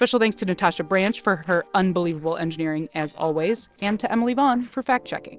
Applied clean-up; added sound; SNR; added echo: neural separator model SepFormer DNS4.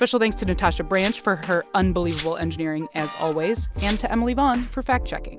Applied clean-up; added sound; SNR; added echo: none; Glass; 18 dB; none.